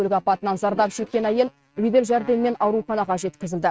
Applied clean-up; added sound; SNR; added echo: neural mask model RNNoise.